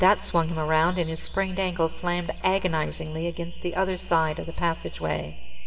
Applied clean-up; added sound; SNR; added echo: none; none; none; reverberation time 1.0 s.